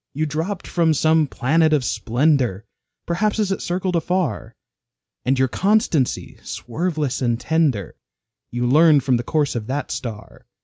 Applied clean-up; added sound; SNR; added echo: none; none; none; none.